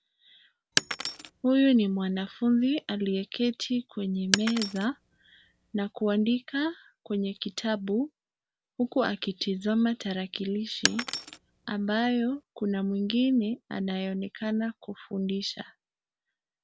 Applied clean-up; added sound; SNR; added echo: none; Shatter; 6 dB; none.